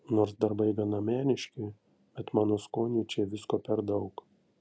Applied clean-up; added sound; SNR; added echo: none; none; none; none.